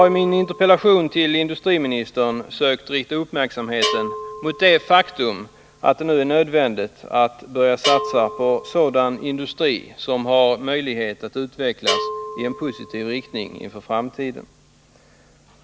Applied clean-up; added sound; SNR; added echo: none; Bell; 12 dB; none.